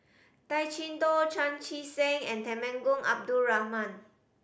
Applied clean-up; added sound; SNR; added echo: none; none; none; none.